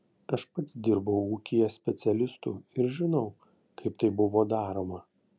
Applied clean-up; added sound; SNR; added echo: none; none; none; none.